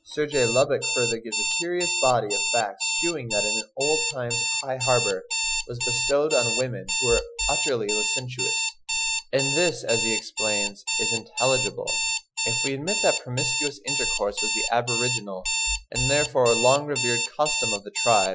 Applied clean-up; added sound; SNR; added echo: classical method Wiener filter.